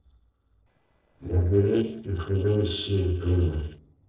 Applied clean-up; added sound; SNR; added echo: neural separator model SepFormer DNS4.